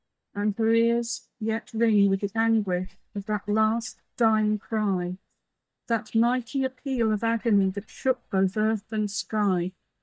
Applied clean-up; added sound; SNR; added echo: neural mask model DeepFilterNet 3.